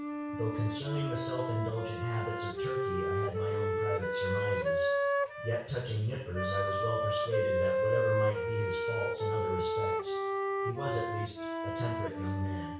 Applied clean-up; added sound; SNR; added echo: none; Wind instrument, woodwind instrument; -3 dB; reverberation time 0.6 s.